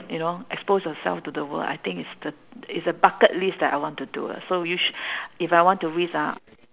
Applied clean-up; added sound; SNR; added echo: none; none; none; none.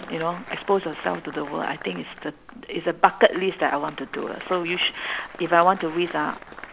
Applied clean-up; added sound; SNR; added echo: none; Applause; 16 dB; none.